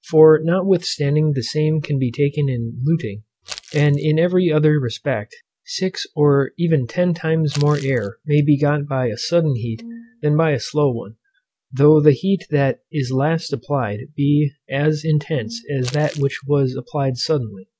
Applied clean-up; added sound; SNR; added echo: none; Crumpling, crinkling + Brass instrument; 18 dB; none.